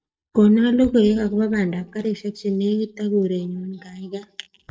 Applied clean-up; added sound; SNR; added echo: neural mask model DeepFilterNet 3.